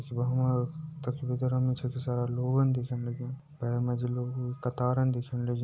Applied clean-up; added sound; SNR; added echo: none; none; none; none.